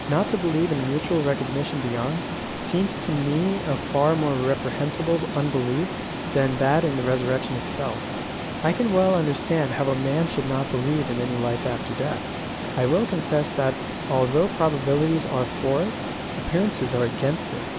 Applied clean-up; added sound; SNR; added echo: none; Water; 6 dB; none.